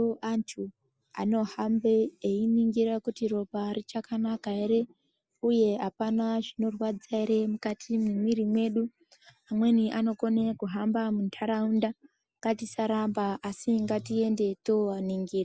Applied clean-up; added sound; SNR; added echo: none; none; none; none.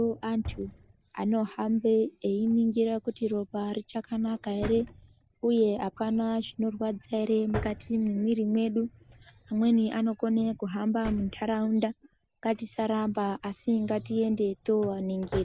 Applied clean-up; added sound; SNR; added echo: none; Drawer open or close; 17 dB; none.